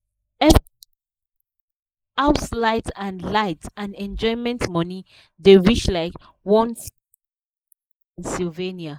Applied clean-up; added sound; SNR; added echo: neural mask model Resemble Enhance denoiser.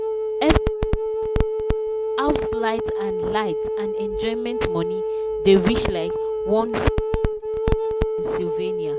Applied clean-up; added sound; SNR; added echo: none; Wind instrument, woodwind instrument; 0 dB; none.